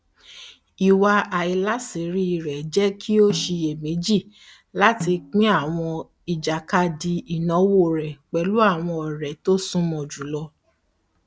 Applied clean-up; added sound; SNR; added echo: none; Snare drum; 15 dB; none.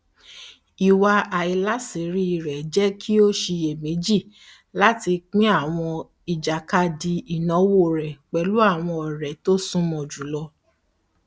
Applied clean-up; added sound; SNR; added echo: none; none; none; none.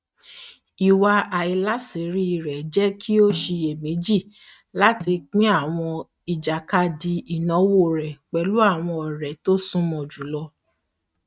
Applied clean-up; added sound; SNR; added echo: neural mask model RNNoise.